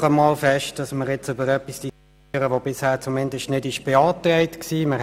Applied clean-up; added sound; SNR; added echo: none; none; none; none.